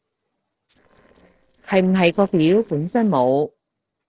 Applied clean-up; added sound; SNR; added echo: neural separator model SepFormer DNS4.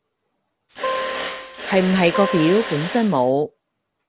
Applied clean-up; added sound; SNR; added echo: none; Mechanisms + Acoustic guitar; 8 dB; none.